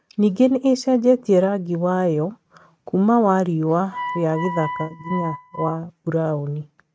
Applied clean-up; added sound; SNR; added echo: neural mask model RNNoise.